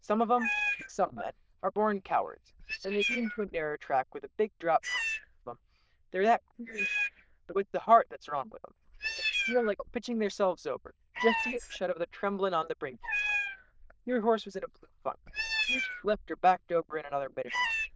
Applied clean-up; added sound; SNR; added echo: neural diffusion model UNIVERSE++.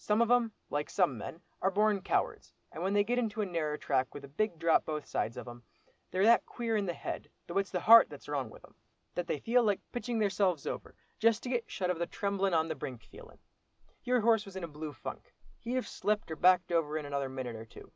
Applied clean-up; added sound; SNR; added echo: none; none; none; none.